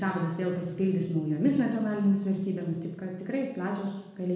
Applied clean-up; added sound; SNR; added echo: none; none; none; reverberation time 0.9 s.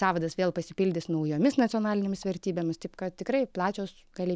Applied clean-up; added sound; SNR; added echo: none; none; none; none.